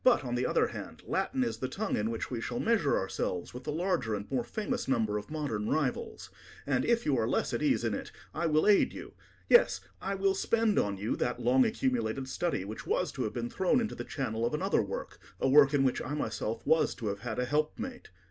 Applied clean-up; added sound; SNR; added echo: none; none; none; none.